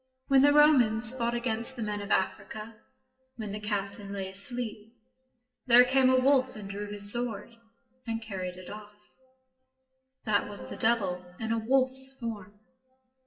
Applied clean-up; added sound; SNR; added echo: classical method WPE with log-MMSE.